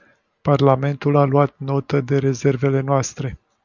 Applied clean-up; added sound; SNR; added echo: none; none; none; none.